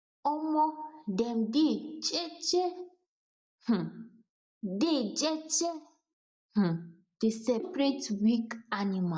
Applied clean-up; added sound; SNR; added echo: neural mask model DeepFilterNet 3.